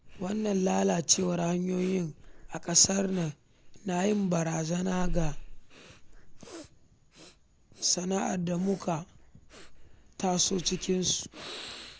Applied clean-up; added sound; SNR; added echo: none; Breathing; 10 dB; none.